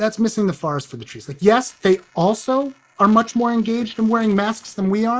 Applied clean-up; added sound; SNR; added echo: neural mask model Resemble Enhance denoiser.